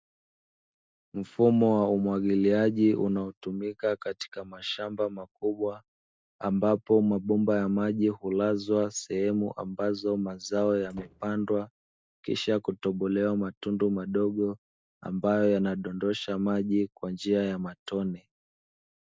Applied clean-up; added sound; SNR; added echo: neural mask model DeepFilterNet 3.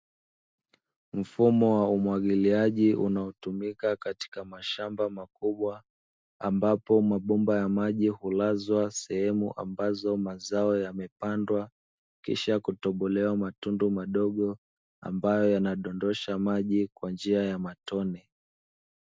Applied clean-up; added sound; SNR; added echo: none; none; none; none.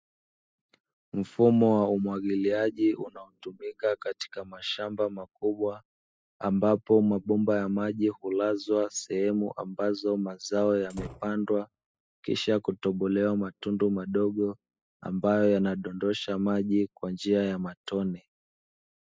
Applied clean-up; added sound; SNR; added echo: classical method spectral subtraction.